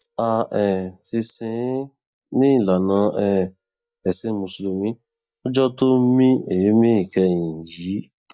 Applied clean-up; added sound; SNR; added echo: neural mask model DeepFilterNet 3.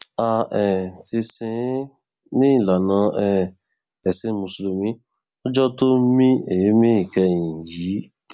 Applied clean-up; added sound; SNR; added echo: none; none; none; none.